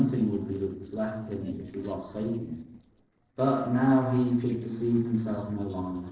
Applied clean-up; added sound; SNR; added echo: neural separator model SepFormer DNS4.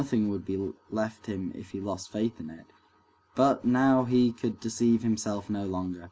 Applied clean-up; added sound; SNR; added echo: none; none; none; none.